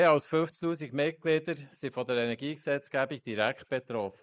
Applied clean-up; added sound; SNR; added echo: neural mask model Resemble Enhance denoiser.